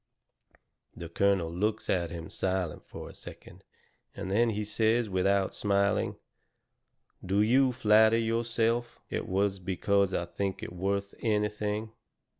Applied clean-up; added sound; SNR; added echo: none; none; none; none.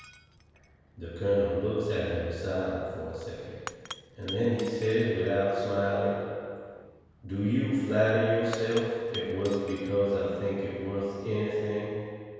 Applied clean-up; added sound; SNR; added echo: none; Shatter / Crushing; 20 dB; reverberation time 1.9 s.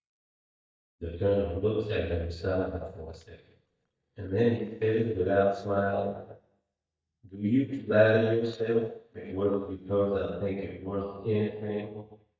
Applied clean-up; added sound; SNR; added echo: neural mask model DeepFilterNet 3.